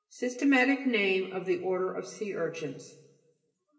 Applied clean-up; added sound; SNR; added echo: none; none; none; reverberation time 1.0 s.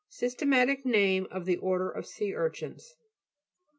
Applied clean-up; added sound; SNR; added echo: none; none; none; none.